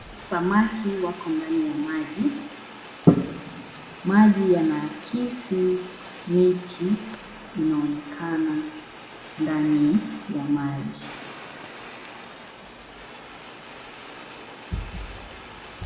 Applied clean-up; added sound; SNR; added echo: none; Fire; 16 dB; reverberation time 1.3 s.